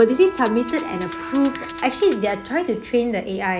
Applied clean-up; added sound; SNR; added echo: none; Bowed string instrument + Rattle (instrument); 13 dB; none.